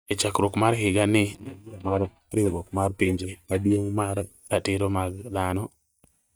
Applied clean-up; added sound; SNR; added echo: neural mask model DeepFilterNet 3.